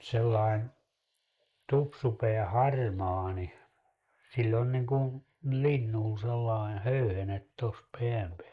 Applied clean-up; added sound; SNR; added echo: neural mask model Resemble Enhance denoiser.